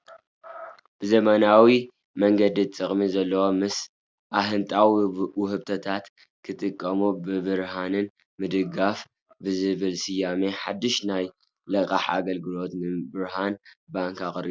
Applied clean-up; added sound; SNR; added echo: none; none; none; none.